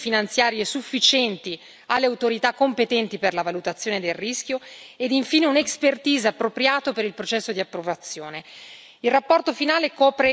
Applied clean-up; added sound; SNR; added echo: none; none; none; none.